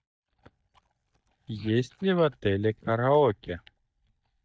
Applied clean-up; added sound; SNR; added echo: neural mask model DeepFilterNet 3.